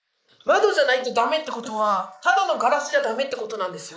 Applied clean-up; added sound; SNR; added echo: neural mask model Resemble Enhance denoiser.